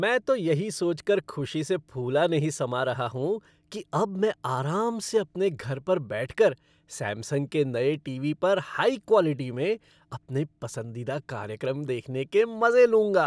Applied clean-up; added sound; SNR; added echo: none; none; none; none.